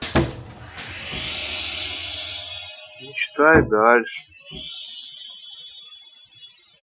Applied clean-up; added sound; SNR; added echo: classical method Wiener filter.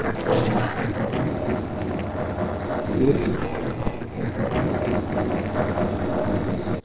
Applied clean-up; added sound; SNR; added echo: neural separator model SepFormer DNS4.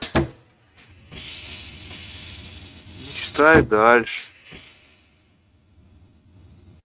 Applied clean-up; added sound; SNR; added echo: neural mask model RNNoise.